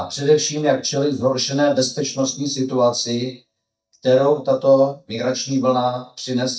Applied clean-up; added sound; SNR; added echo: neural mask model DeepFilterNet 3.